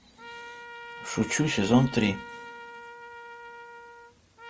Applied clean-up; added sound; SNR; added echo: none; Trumpet; 13 dB; none.